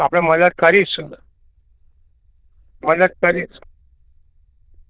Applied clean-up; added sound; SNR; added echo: neural diffusion model UNIVERSE++.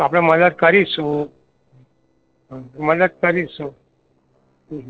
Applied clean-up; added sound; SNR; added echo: neural separator model SepFormer DNS4.